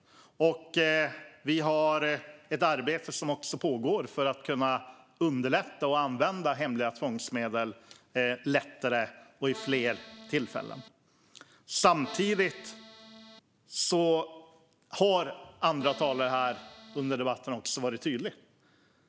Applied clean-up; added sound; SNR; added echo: none; Accordion; 16 dB; none.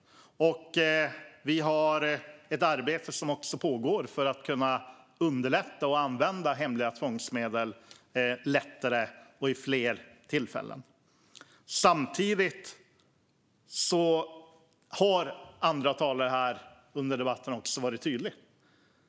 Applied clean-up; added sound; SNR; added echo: none; none; none; none.